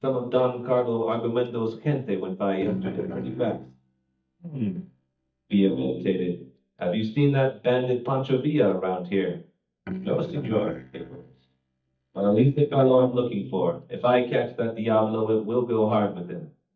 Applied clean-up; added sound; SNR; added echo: neural mask model DeepFilterNet 3.